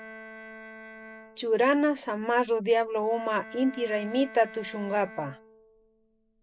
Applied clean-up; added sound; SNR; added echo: none; Bowed string instrument; 18 dB; none.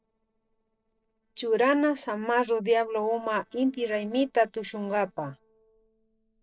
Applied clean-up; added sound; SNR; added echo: neural separator model SepFormer DNS4.